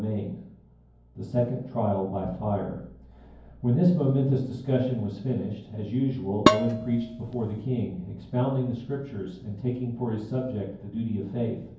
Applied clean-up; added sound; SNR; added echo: none; Dishes, pots, and pans; -3 dB; reverberation time 0.9 s.